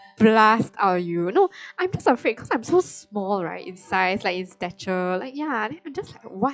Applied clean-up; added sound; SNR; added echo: classical method log-MMSE.